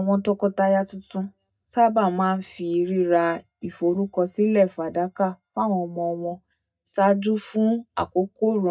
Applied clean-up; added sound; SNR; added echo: neural mask model DeepFilterNet 3.